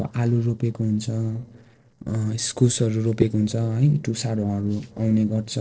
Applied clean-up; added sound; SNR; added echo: neural separator model SepFormer DNS4.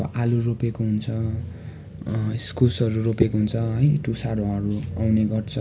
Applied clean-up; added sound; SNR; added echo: none; none; none; none.